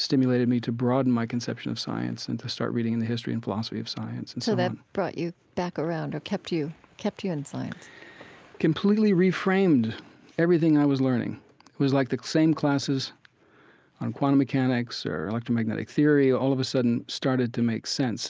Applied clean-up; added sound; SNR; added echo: none; none; none; none.